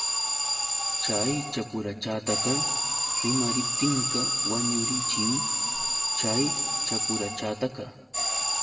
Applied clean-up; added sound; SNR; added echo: none; Alarm; -4 dB; reverberation time 1.2 s.